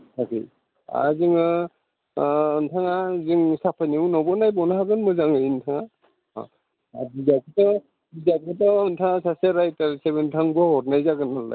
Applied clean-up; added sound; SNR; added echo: none; none; none; none.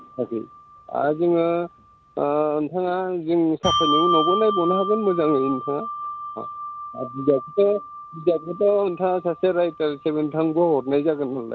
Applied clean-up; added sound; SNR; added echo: none; Bell; 8 dB; none.